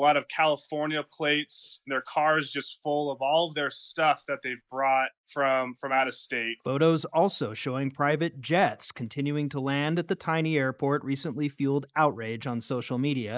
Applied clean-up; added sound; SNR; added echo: neural mask model Resemble Enhance denoiser.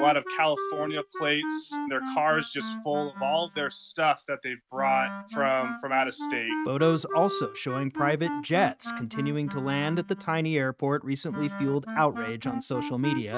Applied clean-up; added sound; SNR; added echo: neural mask model RNNoise.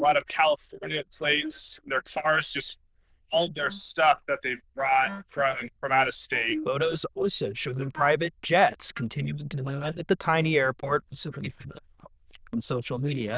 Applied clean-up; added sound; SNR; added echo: neural diffusion model UNIVERSE++.